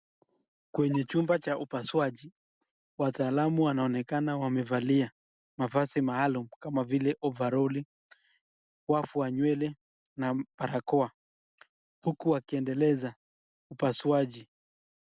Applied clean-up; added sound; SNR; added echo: none; none; none; none.